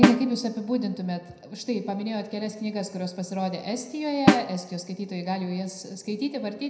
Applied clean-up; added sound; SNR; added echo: none; Snare drum; -3 dB; reverberation time 0.7 s.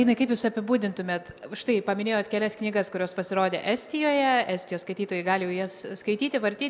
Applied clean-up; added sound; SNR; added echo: none; none; none; none.